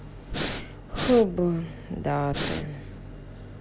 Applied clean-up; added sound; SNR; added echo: none; Breathing; 3 dB; none.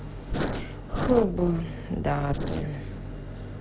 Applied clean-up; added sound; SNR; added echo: neural separator model SepFormer DNS4.